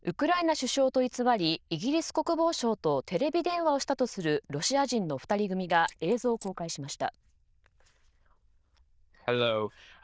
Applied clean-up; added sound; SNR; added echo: neural diffusion model UNIVERSE++.